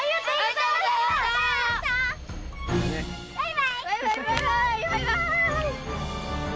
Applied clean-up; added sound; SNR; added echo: none; Alarm; 19 dB; none.